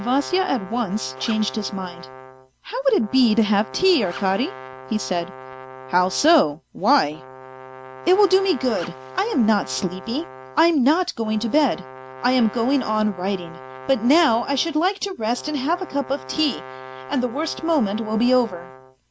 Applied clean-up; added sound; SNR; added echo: none; Zipper (clothing) + Brass instrument; 16 dB; none.